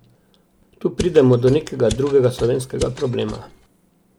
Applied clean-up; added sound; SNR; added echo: none; Mechanisms; 14 dB; none.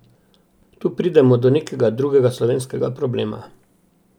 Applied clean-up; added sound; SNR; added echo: none; none; none; none.